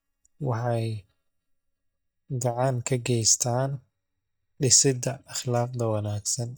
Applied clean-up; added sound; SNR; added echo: neural mask model DeepFilterNet 3.